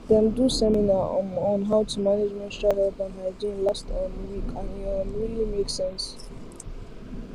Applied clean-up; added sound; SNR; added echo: none; Thunder; 9 dB; none.